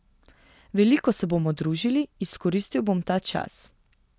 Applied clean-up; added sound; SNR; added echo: none; none; none; none.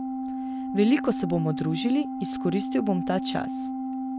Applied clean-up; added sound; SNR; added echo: none; Organ; 3 dB; none.